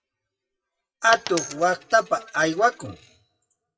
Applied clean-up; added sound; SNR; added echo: classical method WPE with log-MMSE.